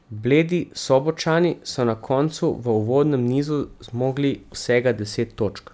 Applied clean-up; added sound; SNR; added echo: none; none; none; none.